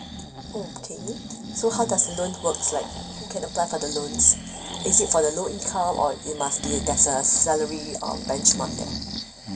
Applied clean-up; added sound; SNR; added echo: none; Breathing; 10 dB; reverberation time 2.0 s.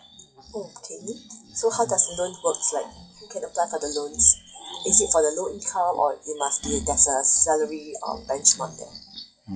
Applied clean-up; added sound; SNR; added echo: classical method WPE with log-MMSE.